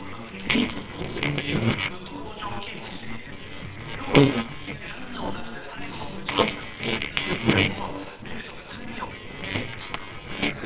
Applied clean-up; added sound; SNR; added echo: neural separator model SepFormer WHAMR!.